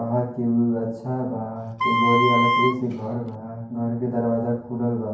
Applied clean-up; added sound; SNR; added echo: none; Wind instrument, woodwind instrument; -2 dB; reverberation time 0.9 s.